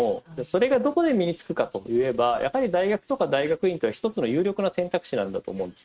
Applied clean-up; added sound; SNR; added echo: neural mask model RNNoise.